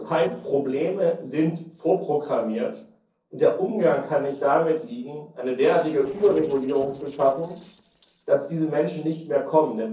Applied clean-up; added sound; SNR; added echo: neural separator model SepFormer DNS4.